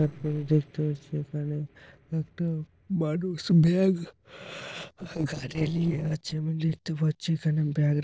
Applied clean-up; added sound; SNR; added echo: neural separator model SepFormer DNS4.